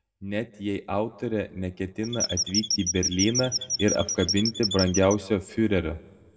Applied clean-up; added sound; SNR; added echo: none; Squeak / Chirp, tweet; 3 dB; reverberation time 1.0 s.